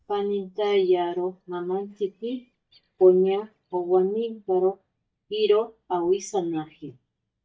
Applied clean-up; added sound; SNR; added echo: neural mask model DeepFilterNet 3.